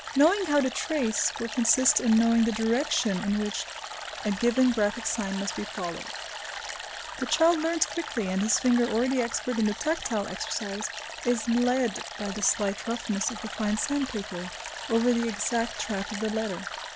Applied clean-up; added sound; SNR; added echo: none; Stream; 10 dB; none.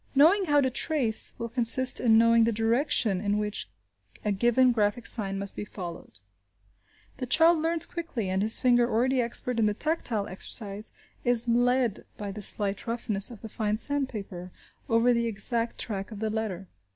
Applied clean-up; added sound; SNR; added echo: none; none; none; none.